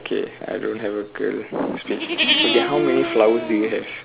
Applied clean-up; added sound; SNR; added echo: none; Livestock, farm animals, working animals; -1 dB; none.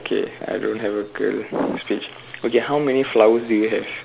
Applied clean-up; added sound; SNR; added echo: none; none; none; none.